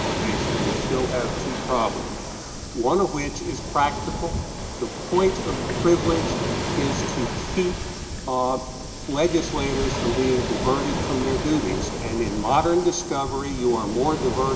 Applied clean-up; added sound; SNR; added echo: none; Waves, surf; 3 dB; none.